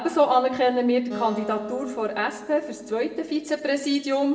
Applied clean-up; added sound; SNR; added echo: none; Acoustic guitar; 16 dB; reverberation time 0.7 s.